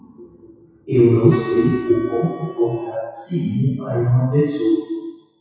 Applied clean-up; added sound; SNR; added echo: classical method WPE with log-MMSE.